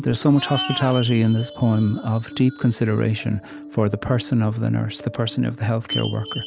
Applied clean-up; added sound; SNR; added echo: none; Chime + Livestock, farm animals, working animals; 15 dB; none.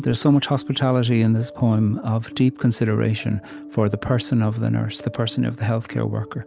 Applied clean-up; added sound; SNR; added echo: none; none; none; none.